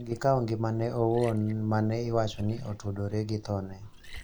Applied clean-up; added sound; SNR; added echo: none; Liquid; 16 dB; none.